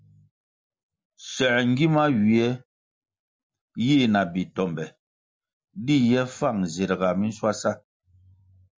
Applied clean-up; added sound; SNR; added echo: none; none; none; none.